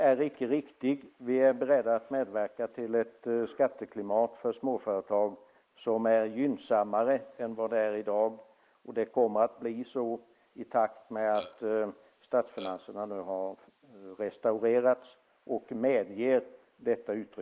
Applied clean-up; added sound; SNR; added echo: neural mask model Resemble Enhance denoiser.